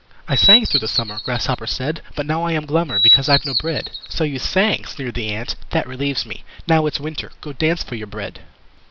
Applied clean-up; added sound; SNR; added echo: none; Bird vocalization, bird call, bird song; -3 dB; none.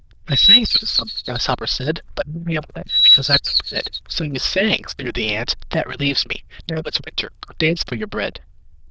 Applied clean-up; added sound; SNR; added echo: neural diffusion model UNIVERSE++.